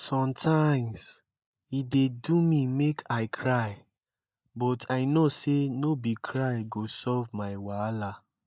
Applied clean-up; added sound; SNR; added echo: neural mask model DeepFilterNet 3.